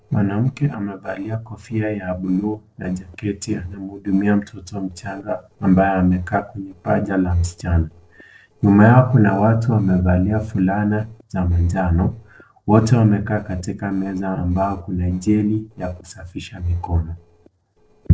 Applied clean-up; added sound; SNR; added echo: neural separator model SepFormer DNS4.